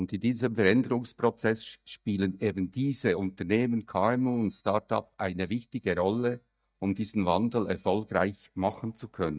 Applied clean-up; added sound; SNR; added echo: neural mask model DeepFilterNet 3.